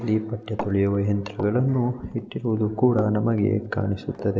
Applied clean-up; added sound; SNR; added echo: none; Run; 17 dB; none.